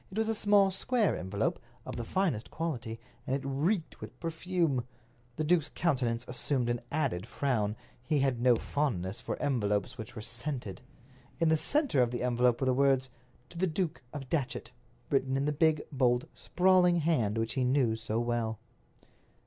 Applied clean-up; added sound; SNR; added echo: none; Thump, thud; 17 dB; none.